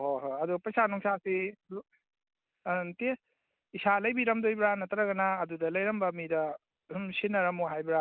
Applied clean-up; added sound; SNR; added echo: none; none; none; none.